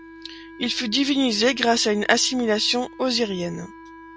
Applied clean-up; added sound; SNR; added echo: none; Wind instrument, woodwind instrument; 19 dB; none.